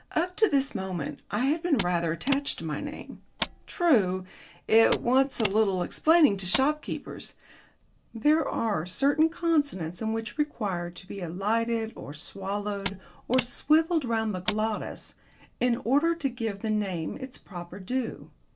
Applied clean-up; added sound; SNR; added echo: none; Mechanisms; 11 dB; none.